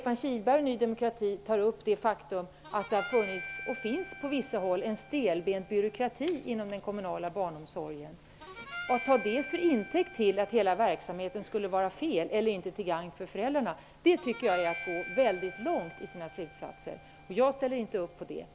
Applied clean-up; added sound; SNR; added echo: none; Harmonica; 15 dB; none.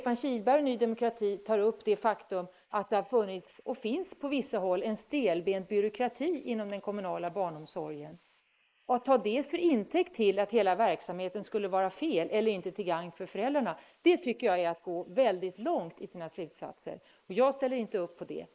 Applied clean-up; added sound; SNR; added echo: neural mask model Resemble Enhance denoiser.